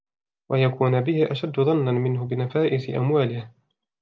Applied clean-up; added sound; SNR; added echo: none; none; none; none.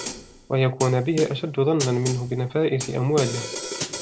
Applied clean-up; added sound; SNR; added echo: none; Snare drum; 10 dB; none.